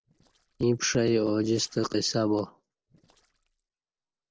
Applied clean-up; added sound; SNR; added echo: neural separator model SepFormer DNS4.